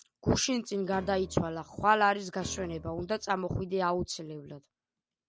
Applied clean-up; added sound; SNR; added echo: none; Piano; 19 dB; none.